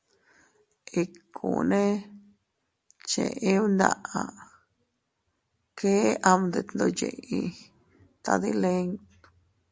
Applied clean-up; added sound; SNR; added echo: none; none; none; none.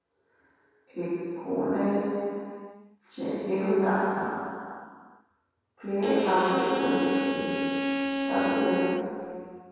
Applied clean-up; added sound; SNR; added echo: none; Bowed string instrument; 1 dB; reverberation time 2.2 s.